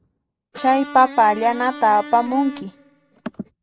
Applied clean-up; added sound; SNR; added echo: none; Electric guitar; 15 dB; none.